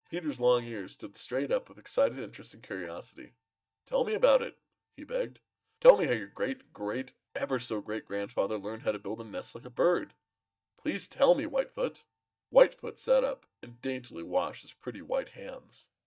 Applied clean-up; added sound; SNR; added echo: neural mask model DeepFilterNet 3.